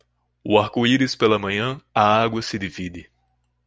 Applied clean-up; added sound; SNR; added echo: none; none; none; none.